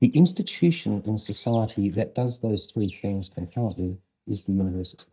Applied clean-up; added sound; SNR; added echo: neural mask model DeepFilterNet 3.